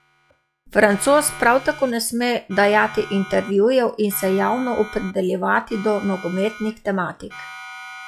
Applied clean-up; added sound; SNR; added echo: classical method log-MMSE.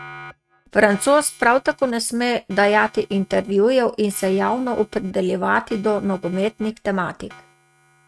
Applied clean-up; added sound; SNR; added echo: neural mask model RNNoise.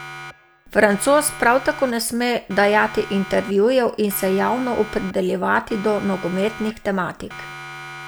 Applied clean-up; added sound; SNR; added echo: none; Siren; 16 dB; none.